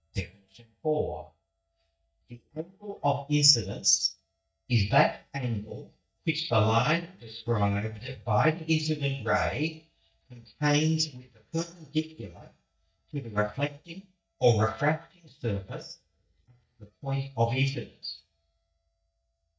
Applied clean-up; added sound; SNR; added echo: neural mask model DeepFilterNet 3.